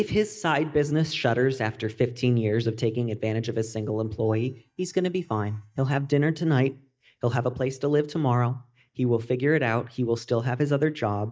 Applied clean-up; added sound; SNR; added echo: neural mask model DeepFilterNet 3.